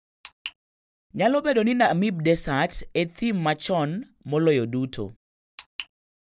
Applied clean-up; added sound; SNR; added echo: none; none; none; none.